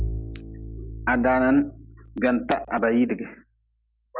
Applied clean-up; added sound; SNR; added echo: none; Bowed string instrument; 11 dB; none.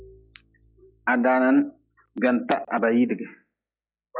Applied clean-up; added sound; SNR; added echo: classical method log-MMSE.